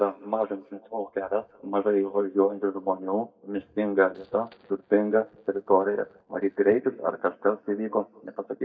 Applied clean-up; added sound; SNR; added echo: neural mask model DeepFilterNet 3.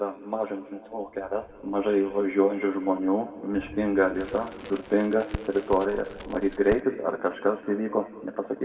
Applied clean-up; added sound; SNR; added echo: none; Crackle; 14 dB; reverberation time 1.7 s.